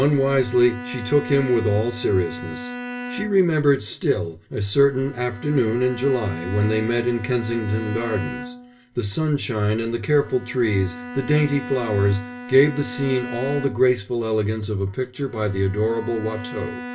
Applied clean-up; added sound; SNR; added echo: none; Bowed string instrument; 13 dB; reverberation time 0.2 s.